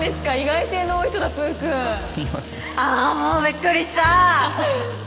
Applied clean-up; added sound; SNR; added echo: none; Bathtub (filling or washing); 20 dB; none.